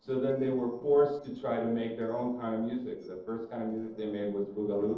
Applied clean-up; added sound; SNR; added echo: neural separator model SepFormer DNS4.